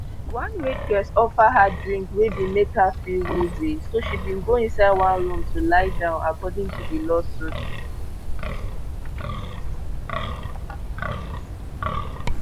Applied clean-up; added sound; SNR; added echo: none; Wind; 3 dB; none.